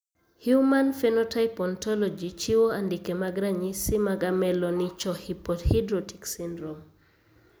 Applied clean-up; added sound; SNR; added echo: none; none; none; none.